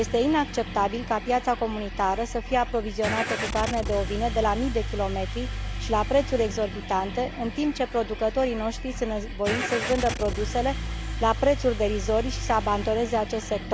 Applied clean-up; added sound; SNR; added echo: none; Engine starting / Car; 6 dB; none.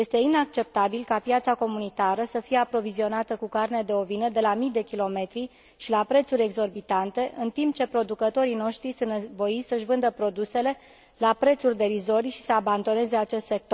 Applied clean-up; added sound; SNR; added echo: none; none; none; none.